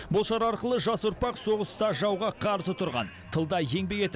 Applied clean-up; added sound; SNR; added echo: none; none; none; none.